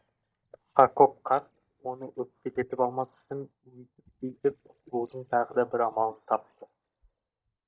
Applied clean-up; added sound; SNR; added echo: neural mask model DeepFilterNet 3.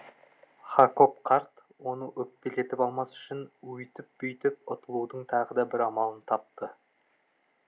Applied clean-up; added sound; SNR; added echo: none; none; none; none.